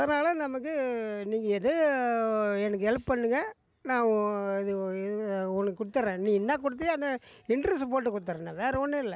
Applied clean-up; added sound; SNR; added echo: none; none; none; none.